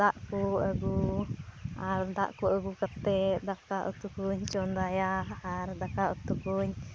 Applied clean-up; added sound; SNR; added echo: none; none; none; none.